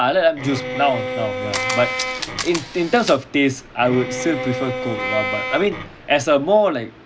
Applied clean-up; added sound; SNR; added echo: none; Bowed string instrument + Camera; 6 dB; none.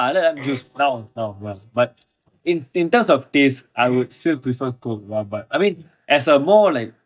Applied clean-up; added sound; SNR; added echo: neural mask model DeepFilterNet 3.